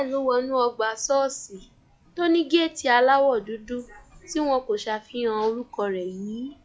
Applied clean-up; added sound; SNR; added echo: classical method log-MMSE.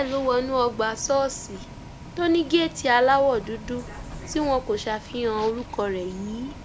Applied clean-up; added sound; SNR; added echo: none; Bus; 15 dB; none.